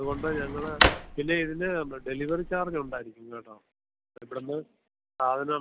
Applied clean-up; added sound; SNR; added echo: none; Drawer open or close; -1 dB; none.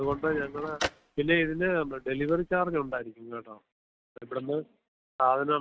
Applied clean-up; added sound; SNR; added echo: neural mask model RNNoise.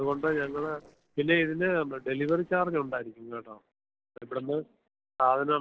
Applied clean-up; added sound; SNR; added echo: neural separator model SepFormer DNS4.